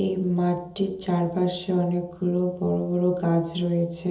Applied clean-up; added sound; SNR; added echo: none; none; none; reverberation time 1.2 s.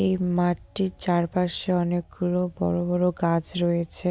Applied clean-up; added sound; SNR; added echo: none; none; none; none.